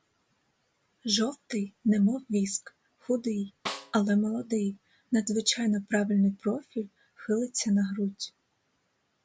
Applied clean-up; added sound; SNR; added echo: none; Snare drum; 11 dB; none.